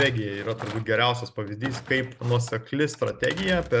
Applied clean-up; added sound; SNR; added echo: none; Thump, thud; 15 dB; none.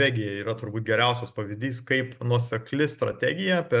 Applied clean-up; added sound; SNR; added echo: none; none; none; none.